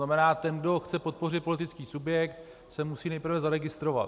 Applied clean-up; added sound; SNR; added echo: none; none; none; none.